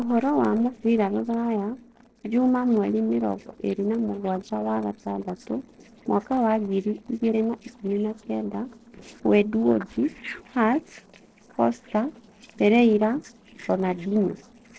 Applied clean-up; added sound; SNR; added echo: neural separator model SepFormer DNS4.